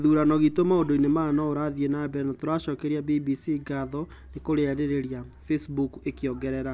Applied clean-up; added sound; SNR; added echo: none; none; none; none.